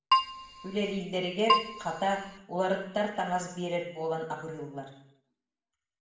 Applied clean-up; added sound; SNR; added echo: none; Keyboard (musical); -3 dB; reverberation time 0.7 s.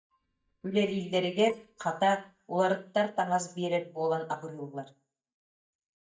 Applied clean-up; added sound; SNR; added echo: neural mask model DeepFilterNet 3.